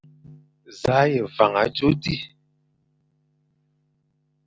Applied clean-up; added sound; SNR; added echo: none; none; none; none.